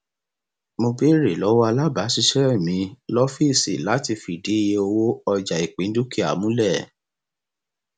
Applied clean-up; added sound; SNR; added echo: none; none; none; none.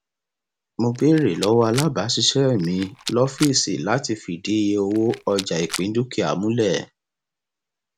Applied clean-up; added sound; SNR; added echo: none; Rattle; 13 dB; none.